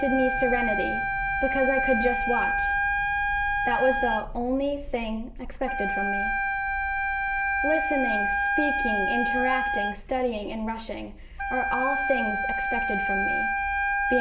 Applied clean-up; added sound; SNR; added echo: none; Wind instrument, woodwind instrument; -2 dB; reverberation time 0.5 s.